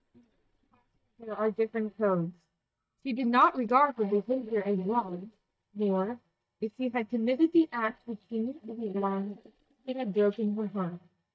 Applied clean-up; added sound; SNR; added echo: neural mask model DeepFilterNet 3.